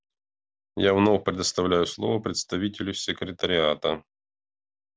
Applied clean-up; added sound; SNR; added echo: none; none; none; none.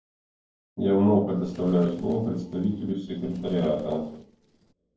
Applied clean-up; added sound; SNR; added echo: neural separator model SepFormer DNS4.